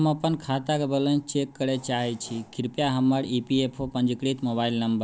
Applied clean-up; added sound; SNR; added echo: none; none; none; none.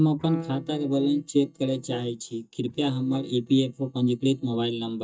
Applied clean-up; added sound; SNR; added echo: neural mask model DeepFilterNet 3.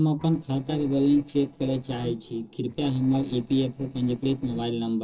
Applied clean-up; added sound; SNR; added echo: neural separator model SepFormer DNS4.